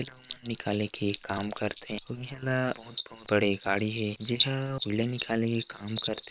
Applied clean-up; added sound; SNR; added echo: neural separator model SepFormer WHAM!.